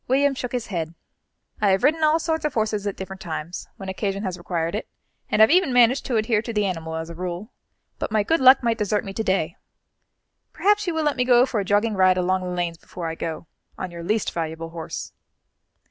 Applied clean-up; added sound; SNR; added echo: none; none; none; none.